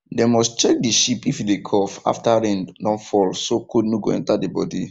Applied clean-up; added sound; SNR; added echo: none; none; none; none.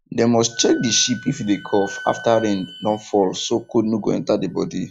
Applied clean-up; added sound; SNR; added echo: classical method log-MMSE.